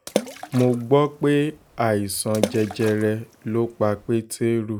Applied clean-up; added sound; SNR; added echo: none; Water / Splash, splatter; 10 dB; none.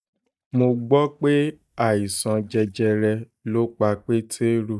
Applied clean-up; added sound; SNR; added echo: neural mask model DeepFilterNet 3.